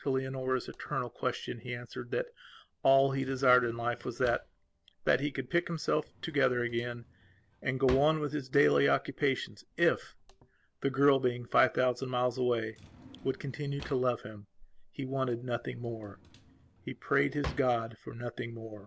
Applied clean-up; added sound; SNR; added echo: none; Drawer open or close; 19 dB; none.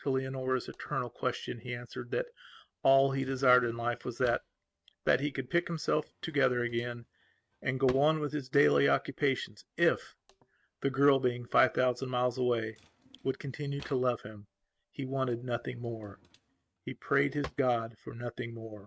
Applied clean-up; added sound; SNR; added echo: neural mask model RNNoise.